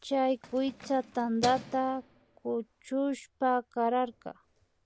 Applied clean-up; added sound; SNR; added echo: none; Keys jangling; 16 dB; none.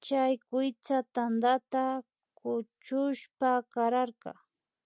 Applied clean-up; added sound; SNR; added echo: none; none; none; none.